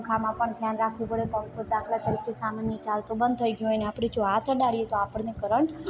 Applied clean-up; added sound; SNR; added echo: none; Organ; 20 dB; none.